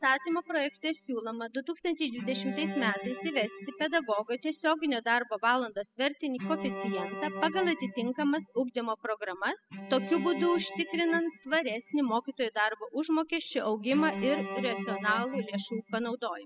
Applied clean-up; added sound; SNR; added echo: classical method spectral subtraction.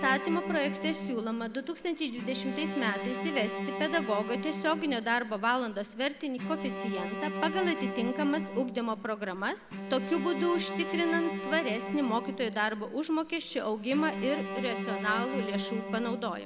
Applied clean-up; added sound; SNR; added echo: none; Bowed string instrument; 5 dB; none.